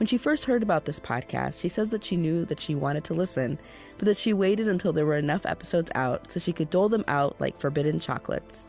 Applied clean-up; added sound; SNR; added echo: none; none; none; none.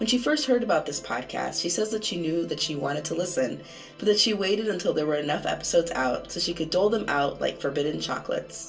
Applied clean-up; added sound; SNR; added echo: none; none; none; reverberation time 0.2 s.